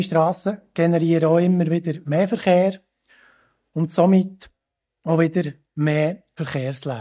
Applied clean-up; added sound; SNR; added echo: neural mask model DeepFilterNet 3.